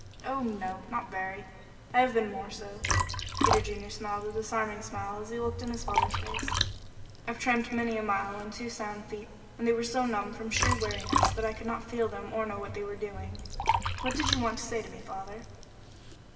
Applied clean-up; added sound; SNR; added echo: none; Liquid; 1 dB; reverberation time 2.2 s.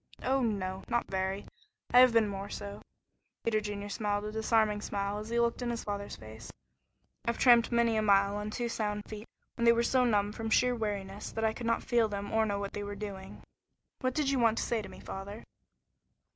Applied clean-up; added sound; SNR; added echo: none; none; none; none.